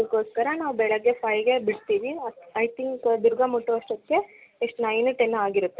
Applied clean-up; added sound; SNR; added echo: none; none; none; none.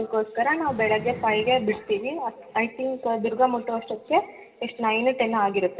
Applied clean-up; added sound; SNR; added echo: none; Fire; 19 dB; reverberation time 2.0 s.